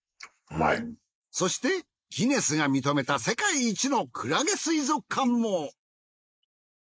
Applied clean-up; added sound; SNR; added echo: neural mask model Resemble Enhance denoiser.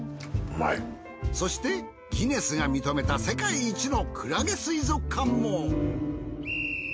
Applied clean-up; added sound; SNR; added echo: none; Wind instrument, woodwind instrument; 19 dB; none.